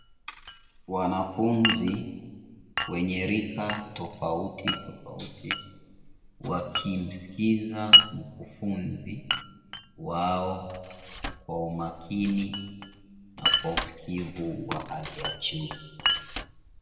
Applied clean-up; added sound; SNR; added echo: none; Glass; -1 dB; reverberation time 1.4 s.